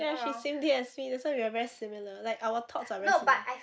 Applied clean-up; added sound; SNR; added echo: neural mask model Resemble Enhance denoiser.